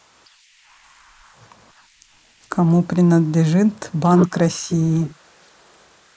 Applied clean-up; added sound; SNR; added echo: neural mask model Resemble Enhance denoiser.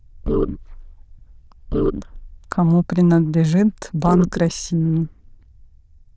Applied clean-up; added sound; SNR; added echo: neural diffusion model UNIVERSE++.